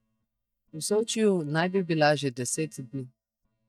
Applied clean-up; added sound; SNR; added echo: neural mask model DeepFilterNet 3.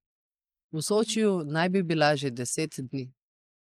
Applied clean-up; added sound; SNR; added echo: neural mask model Resemble Enhance denoiser.